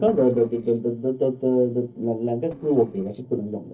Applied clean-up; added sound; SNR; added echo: neural separator model SepFormer DNS4.